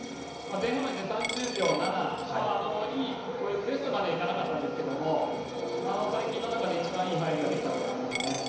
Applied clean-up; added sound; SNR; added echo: none; Coin (dropping); 13 dB; reverberation time 1.0 s.